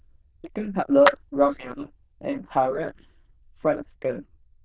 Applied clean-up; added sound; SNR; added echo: neural diffusion model UNIVERSE++.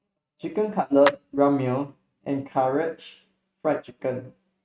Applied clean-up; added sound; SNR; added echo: neural mask model RNNoise.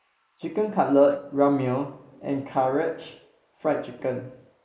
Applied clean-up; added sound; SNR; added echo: neural mask model Resemble Enhance denoiser.